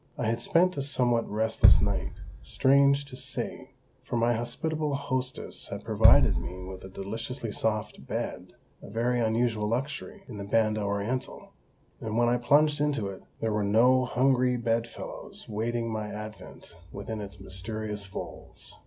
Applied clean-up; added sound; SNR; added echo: none; Bass drum; -1 dB; none.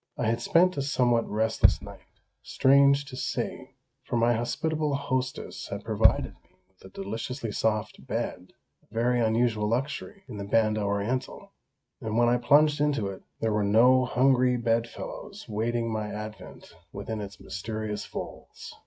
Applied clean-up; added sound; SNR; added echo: neural mask model RNNoise.